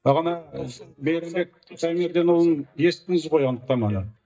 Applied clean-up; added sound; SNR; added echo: neural mask model DeepFilterNet 3.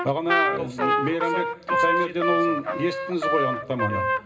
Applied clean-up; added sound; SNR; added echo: none; Trumpet; -2 dB; reverberation time 0.2 s.